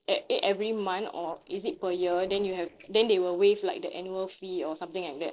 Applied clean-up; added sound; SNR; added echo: neural separator model SepFormer DNS4.